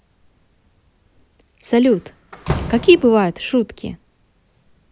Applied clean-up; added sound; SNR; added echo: none; Slam; 13 dB; none.